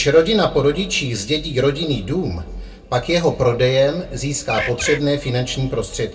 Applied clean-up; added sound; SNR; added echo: none; Bird; 5 dB; reverberation time 0.2 s.